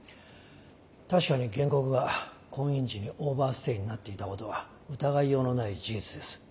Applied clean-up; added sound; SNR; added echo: none; none; none; none.